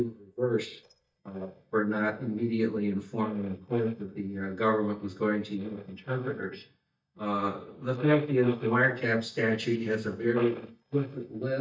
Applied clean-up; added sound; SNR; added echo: neural mask model DeepFilterNet 3.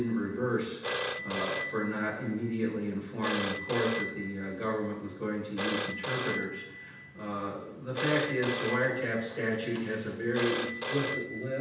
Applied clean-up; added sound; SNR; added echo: none; Telephone; -1 dB; reverberation time 0.9 s.